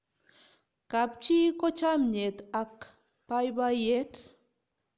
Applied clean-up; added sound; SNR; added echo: none; none; none; none.